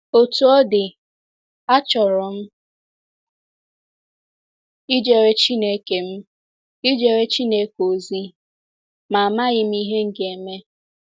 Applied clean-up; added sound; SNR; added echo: none; none; none; none.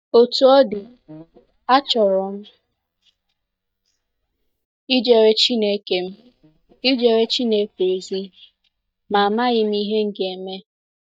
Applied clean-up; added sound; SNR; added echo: neural mask model DeepFilterNet 3.